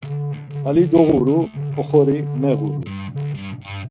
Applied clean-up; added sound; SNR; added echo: neural mask model RNNoise.